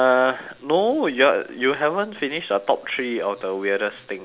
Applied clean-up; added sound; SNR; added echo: none; none; none; none.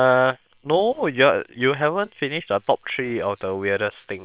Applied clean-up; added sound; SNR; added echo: neural separator model SepFormer WHAM!.